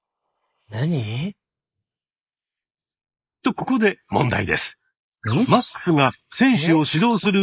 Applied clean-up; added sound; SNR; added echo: neural mask model Resemble Enhance denoiser.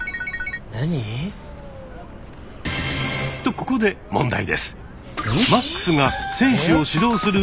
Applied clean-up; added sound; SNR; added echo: none; Car; 15 dB; none.